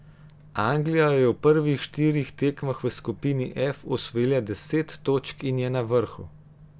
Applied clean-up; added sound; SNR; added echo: none; none; none; none.